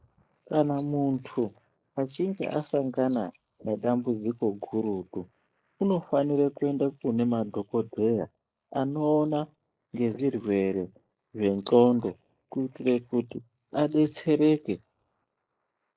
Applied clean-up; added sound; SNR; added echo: neural mask model Resemble Enhance denoiser.